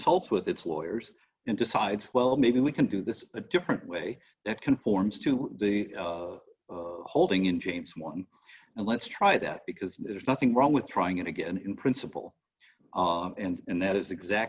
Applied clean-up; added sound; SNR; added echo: none; none; none; none.